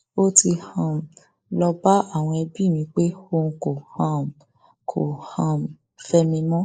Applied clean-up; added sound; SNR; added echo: neural mask model Resemble Enhance denoiser.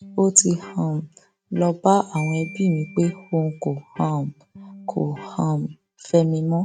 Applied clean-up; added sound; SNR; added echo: neural mask model RNNoise.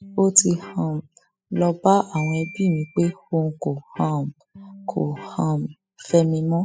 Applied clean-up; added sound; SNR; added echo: classical method spectral subtraction.